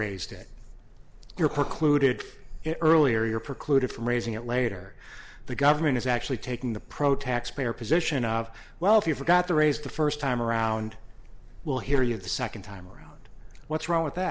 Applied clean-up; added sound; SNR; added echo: none; none; none; none.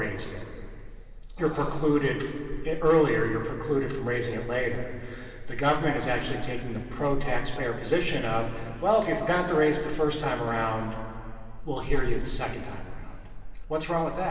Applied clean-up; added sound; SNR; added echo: none; none; none; reverberation time 2.5 s.